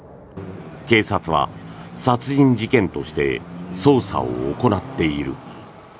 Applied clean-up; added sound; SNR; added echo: none; none; none; none.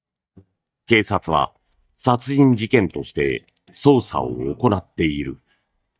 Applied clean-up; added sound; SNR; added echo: neural mask model DeepFilterNet 3.